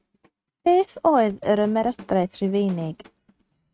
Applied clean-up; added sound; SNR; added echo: neural mask model RNNoise.